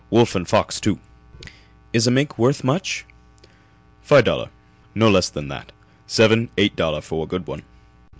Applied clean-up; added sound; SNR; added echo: none; none; none; none.